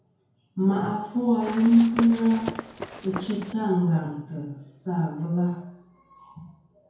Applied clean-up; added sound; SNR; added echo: none; Run; 10 dB; reverberation time 0.9 s.